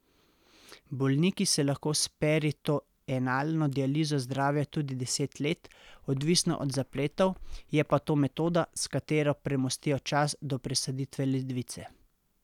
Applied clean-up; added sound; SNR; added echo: none; Walk, footsteps; 19 dB; none.